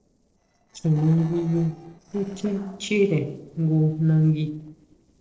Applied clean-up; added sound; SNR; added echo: neural separator model SepFormer DNS4.